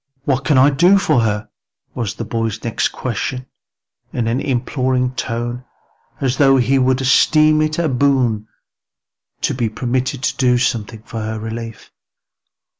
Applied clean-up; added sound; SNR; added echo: none; none; none; none.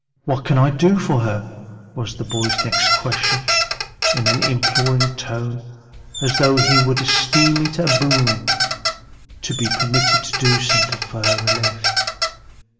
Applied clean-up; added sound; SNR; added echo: none; Squeak; -1 dB; reverberation time 2.0 s.